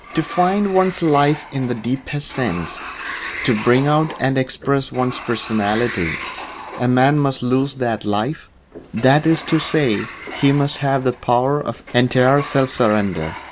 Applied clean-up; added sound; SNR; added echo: none; Sliding door; 14 dB; none.